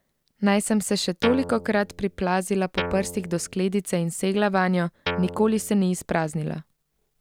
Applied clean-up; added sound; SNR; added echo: none; Guitar; 9 dB; none.